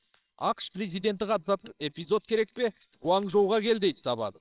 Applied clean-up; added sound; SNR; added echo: neural separator model SepFormer WHAMR!.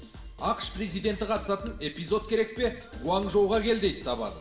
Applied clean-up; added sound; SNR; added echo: none; Musical instrument; 18 dB; reverberation time 1.8 s.